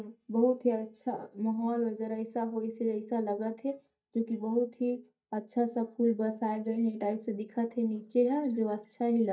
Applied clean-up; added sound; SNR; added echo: neural mask model DeepFilterNet 3.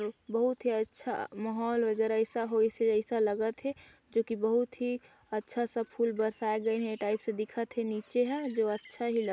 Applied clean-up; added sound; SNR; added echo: none; none; none; none.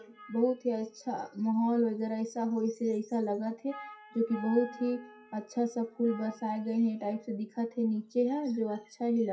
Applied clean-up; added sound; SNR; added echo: classical method WPE with log-MMSE.